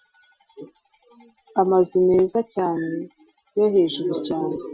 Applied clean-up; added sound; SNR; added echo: classical method Wiener filter.